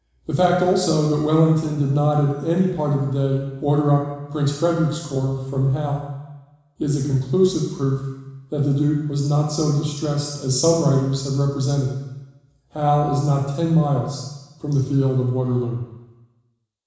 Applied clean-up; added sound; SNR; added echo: none; none; none; reverberation time 1.0 s.